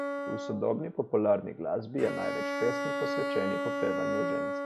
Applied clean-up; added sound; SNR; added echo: none; Bowed string instrument; 2 dB; none.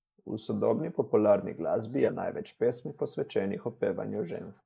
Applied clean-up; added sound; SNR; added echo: neural mask model Resemble Enhance denoiser.